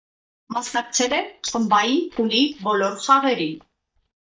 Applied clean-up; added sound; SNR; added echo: neural mask model DeepFilterNet 3.